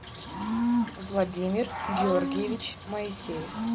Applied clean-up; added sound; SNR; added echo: none; Cricket / Growling; 0 dB; none.